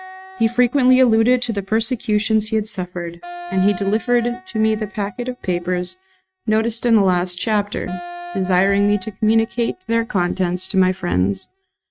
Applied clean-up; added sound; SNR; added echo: neural mask model RNNoise.